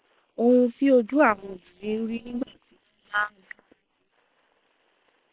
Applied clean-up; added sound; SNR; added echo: neural separator model SepFormer WHAM!.